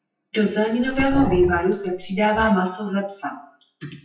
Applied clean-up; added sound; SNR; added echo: classical method WPE with log-MMSE.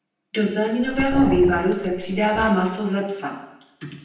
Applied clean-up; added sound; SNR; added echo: none; Growling; 9 dB; reverberation time 0.9 s.